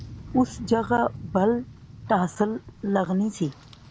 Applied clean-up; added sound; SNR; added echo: none; Rain; 16 dB; none.